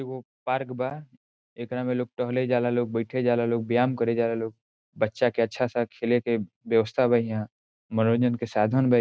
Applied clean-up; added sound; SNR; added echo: none; none; none; none.